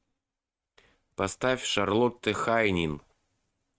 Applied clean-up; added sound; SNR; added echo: neural mask model RNNoise.